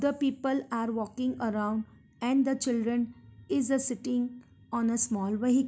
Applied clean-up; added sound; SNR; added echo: none; none; none; none.